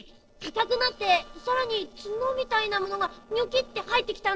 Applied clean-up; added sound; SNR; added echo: neural separator model SepFormer DNS4.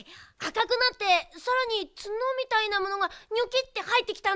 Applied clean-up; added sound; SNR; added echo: none; none; none; none.